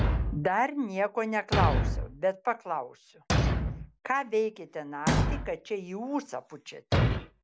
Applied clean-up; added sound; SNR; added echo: none; Thump, thud; -2 dB; none.